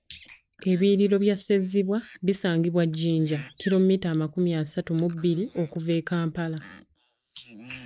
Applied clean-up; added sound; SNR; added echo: neural mask model Resemble Enhance denoiser.